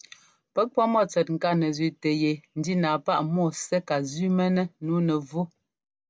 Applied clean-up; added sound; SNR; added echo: none; none; none; none.